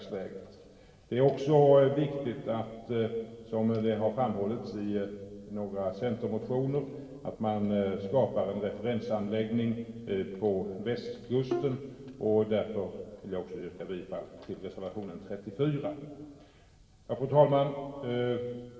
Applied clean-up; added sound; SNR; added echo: none; Bowed string instrument; 10 dB; reverberation time 1.7 s.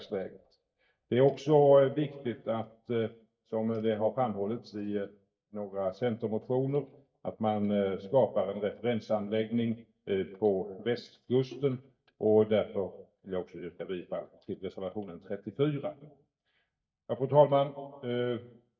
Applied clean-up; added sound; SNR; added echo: neural mask model DeepFilterNet 3.